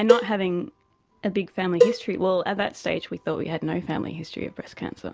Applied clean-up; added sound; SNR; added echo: none; Cowbell; -2 dB; none.